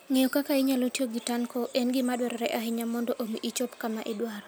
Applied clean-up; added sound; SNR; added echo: none; none; none; none.